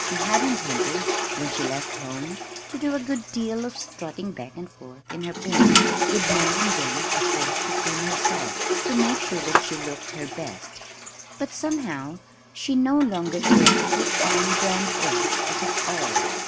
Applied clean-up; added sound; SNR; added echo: none; Toilet flush + Clapping; -4 dB; none.